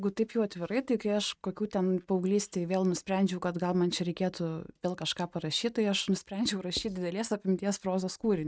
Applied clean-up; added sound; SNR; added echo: neural mask model RNNoise.